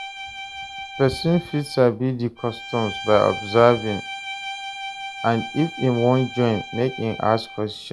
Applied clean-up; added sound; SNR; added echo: none; Bowed string instrument; 12 dB; none.